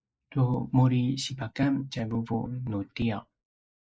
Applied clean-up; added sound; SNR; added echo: neural mask model Resemble Enhance denoiser.